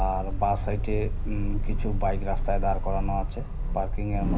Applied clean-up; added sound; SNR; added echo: none; Sliding door; -4 dB; reverberation time 0.5 s.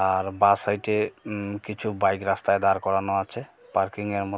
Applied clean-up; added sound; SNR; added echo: none; none; none; none.